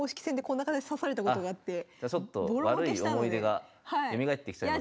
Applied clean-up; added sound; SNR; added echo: none; none; none; none.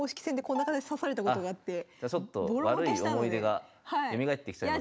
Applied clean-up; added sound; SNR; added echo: none; Bowed string instrument; 12 dB; none.